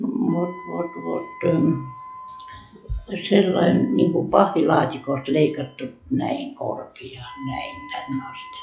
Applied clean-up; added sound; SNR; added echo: classical method log-MMSE.